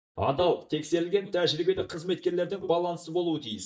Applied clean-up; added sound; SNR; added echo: neural mask model DeepFilterNet 3.